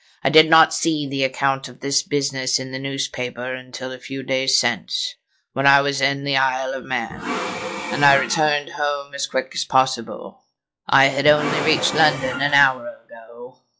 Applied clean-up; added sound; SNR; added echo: classical method log-MMSE.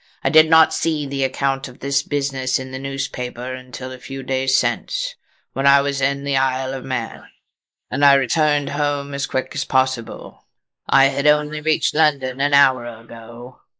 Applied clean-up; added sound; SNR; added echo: neural mask model Resemble Enhance denoiser.